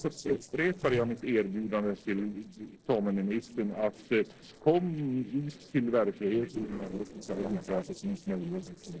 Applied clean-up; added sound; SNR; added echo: neural separator model SepFormer DNS4.